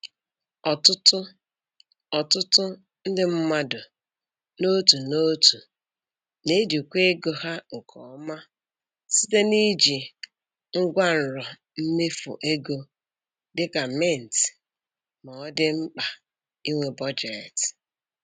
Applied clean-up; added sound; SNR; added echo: none; none; none; none.